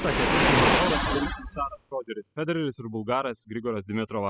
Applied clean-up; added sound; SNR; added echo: classical method spectral subtraction.